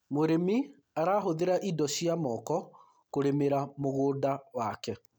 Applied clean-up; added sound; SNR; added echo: none; none; none; none.